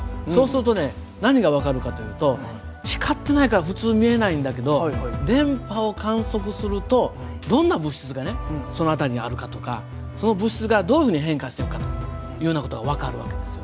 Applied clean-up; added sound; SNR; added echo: none; none; none; none.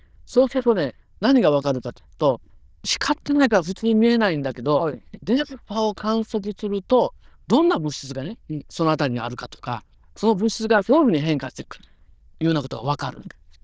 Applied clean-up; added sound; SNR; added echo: neural diffusion model UNIVERSE++.